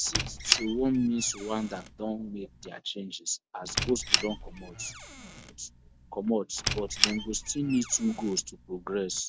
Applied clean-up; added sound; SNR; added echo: none; Squeak; 3 dB; none.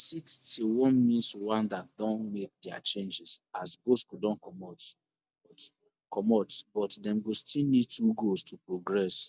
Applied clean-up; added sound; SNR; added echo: none; none; none; none.